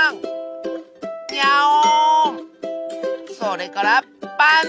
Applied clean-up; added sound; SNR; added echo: none; none; none; none.